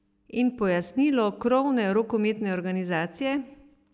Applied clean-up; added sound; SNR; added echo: none; none; none; none.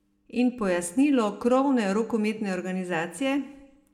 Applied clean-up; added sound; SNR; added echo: none; none; none; reverberation time 0.6 s.